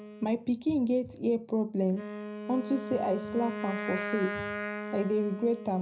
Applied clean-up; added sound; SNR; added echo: none; Wind instrument, woodwind instrument; 8 dB; reverberation time 0.4 s.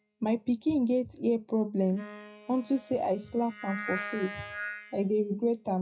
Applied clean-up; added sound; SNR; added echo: classical method WPE with log-MMSE.